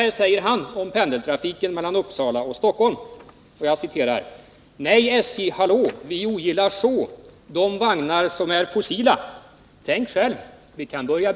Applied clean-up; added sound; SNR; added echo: none; none; none; none.